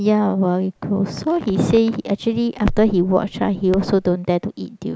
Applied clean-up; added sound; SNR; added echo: none; Crackle; 13 dB; none.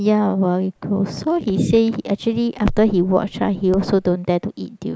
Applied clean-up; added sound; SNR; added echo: neural mask model Resemble Enhance denoiser.